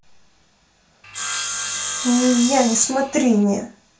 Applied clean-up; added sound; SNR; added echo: none; Sawing; 6 dB; reverberation time 0.3 s.